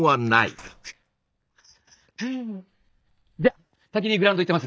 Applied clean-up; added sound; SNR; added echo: neural mask model DeepFilterNet 3.